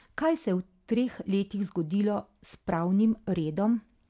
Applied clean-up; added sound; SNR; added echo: none; none; none; none.